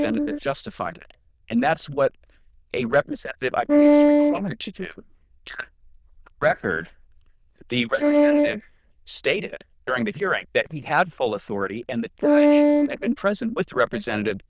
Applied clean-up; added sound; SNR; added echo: neural diffusion model UNIVERSE++.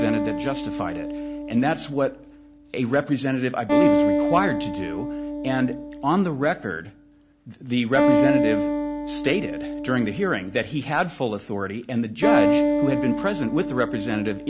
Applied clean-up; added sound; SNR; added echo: none; Acoustic guitar; 0 dB; none.